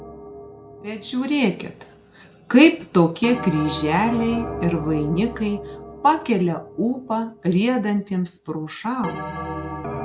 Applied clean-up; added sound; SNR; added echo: none; Bell; 12 dB; none.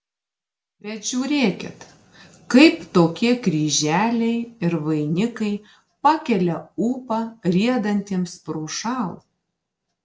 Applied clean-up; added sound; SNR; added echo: none; none; none; none.